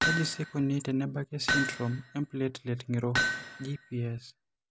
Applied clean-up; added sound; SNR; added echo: none; Hammer; 2 dB; none.